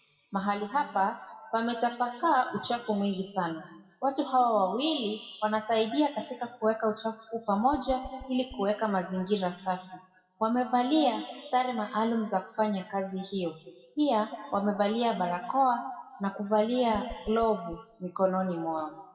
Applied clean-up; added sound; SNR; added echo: classical method WPE with log-MMSE.